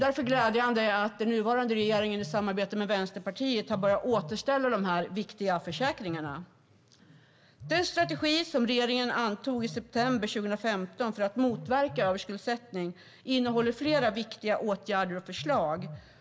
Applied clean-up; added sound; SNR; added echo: none; Telephone; 19 dB; none.